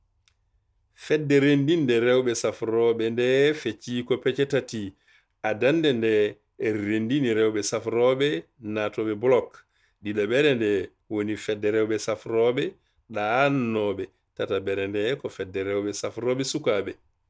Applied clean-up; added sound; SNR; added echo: none; none; none; none.